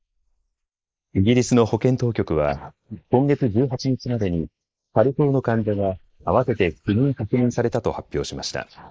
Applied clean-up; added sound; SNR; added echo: neural mask model Resemble Enhance denoiser.